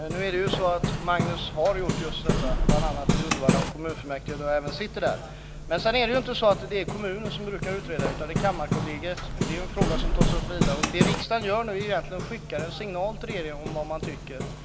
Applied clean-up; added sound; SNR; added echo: none; Hammer; 0 dB; none.